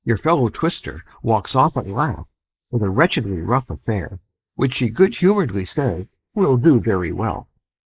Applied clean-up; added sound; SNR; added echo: neural mask model Resemble Enhance denoiser.